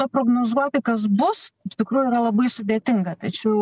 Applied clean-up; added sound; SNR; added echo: none; none; none; none.